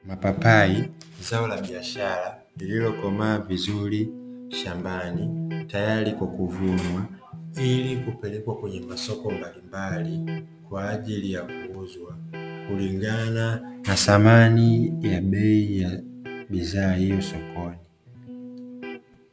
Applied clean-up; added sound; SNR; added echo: none; Electric guitar; 12 dB; none.